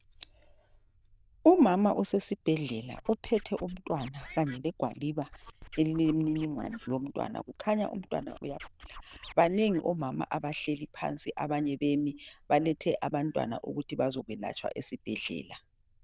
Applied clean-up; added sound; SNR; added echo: neural diffusion model UNIVERSE++.